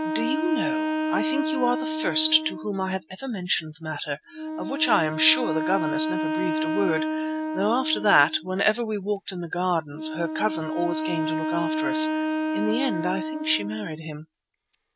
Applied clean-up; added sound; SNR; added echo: none; Wind instrument, woodwind instrument; 1 dB; none.